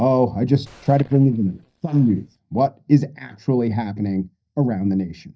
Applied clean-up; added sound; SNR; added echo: neural mask model DeepFilterNet 3.